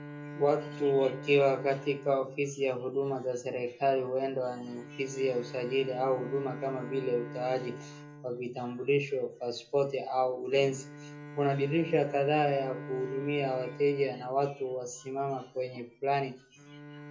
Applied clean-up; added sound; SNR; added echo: none; Bowed string instrument; 14 dB; reverberation time 0.3 s.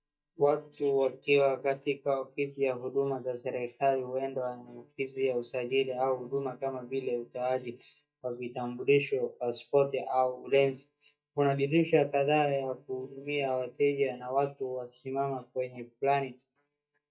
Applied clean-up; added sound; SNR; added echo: neural mask model DeepFilterNet 3.